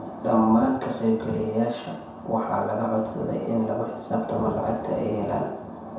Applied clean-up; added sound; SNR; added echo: none; none; none; reverberation time 0.7 s.